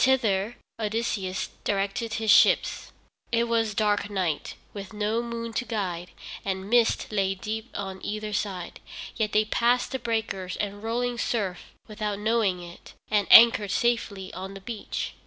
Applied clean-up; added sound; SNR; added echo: none; none; none; none.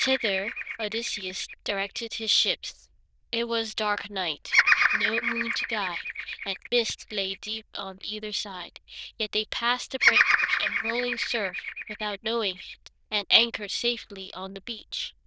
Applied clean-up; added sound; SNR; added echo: neural diffusion model UNIVERSE++.